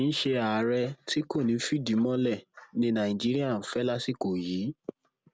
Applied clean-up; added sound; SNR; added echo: none; none; none; none.